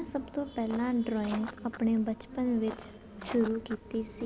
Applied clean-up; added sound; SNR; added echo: none; Walk, footsteps; 15 dB; none.